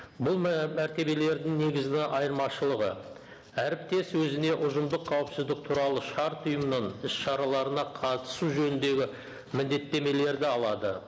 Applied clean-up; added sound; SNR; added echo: none; none; none; none.